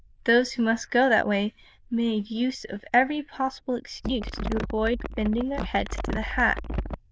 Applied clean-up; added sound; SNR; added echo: neural diffusion model UNIVERSE++.